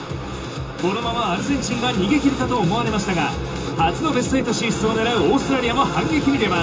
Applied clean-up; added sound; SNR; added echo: none; Telephone; 19 dB; reverberation time 0.2 s.